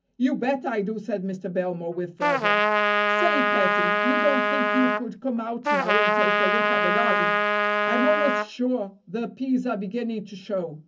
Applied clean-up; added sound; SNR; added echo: none; Trumpet; -5 dB; reverberation time 0.3 s.